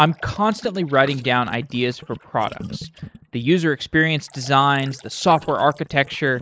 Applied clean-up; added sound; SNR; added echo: neural mask model Resemble Enhance denoiser.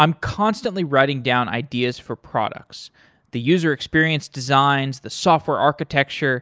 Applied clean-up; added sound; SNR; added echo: none; none; none; none.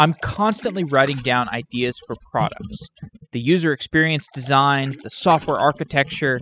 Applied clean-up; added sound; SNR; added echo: classical method spectral subtraction.